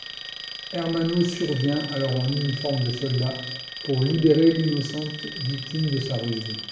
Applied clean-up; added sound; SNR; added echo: none; Alarm; 11 dB; reverberation time 0.8 s.